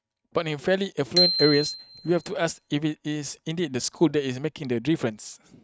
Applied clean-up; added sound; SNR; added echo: neural mask model RNNoise.